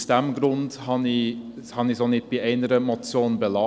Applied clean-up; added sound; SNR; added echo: none; none; none; none.